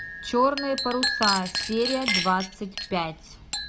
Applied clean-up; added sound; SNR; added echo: none; Chink, clink; 4 dB; none.